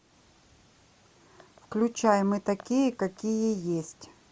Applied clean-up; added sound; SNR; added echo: none; none; none; none.